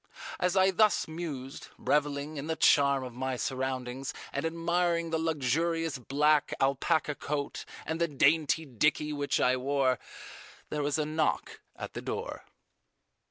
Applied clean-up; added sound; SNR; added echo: none; none; none; none.